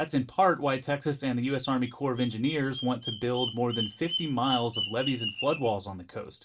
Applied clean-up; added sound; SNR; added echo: none; Bird vocalization, bird call, bird song; 10 dB; reverberation time 0.2 s.